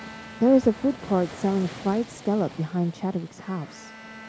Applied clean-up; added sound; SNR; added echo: none; Bowed string instrument + Waves, surf; 16 dB; none.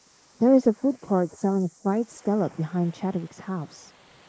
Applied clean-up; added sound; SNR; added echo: neural mask model Resemble Enhance denoiser.